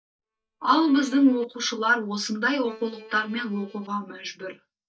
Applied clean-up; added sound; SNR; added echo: neural mask model DeepFilterNet 3.